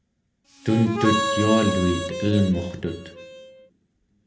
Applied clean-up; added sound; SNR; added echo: none; Harmonica; 4 dB; reverberation time 0.7 s.